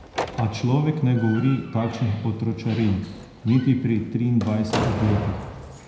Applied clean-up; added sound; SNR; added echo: none; Slam; 10 dB; reverberation time 0.7 s.